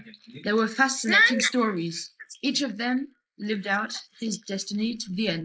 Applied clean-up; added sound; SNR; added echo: neural mask model Resemble Enhance denoiser.